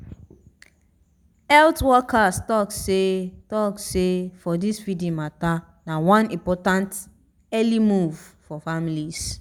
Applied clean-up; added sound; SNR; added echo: none; none; none; none.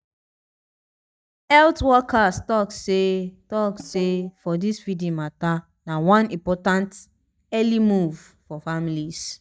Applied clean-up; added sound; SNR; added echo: neural mask model DeepFilterNet 3.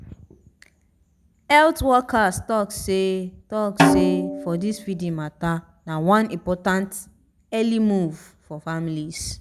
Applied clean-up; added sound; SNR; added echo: none; Snare drum; 1 dB; none.